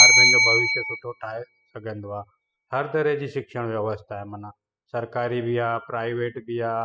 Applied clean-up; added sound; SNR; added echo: classical method spectral subtraction.